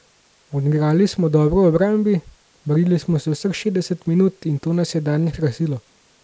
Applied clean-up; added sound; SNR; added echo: none; none; none; none.